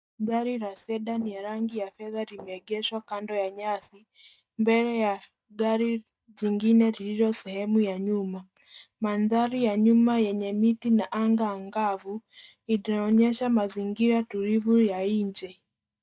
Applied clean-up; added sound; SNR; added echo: neural mask model DeepFilterNet 3.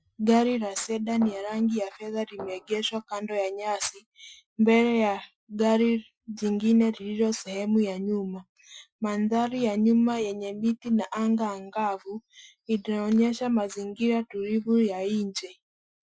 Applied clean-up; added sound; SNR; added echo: classical method Wiener filter.